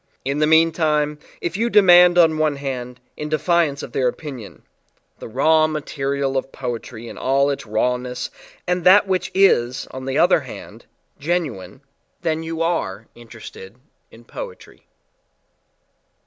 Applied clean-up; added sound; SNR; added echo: none; none; none; none.